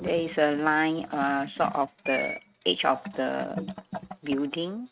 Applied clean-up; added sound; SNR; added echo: neural mask model RNNoise.